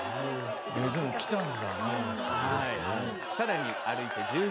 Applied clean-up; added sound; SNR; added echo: none; Crowd / Cheering; 1 dB; none.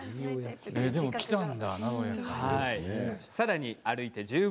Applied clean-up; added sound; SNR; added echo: none; none; none; none.